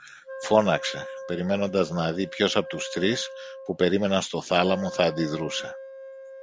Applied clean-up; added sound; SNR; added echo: none; Wind instrument, woodwind instrument; 13 dB; none.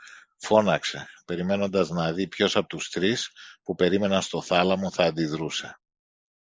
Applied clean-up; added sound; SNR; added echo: neural mask model Resemble Enhance denoiser.